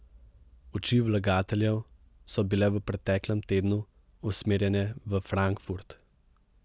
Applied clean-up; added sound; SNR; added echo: none; none; none; none.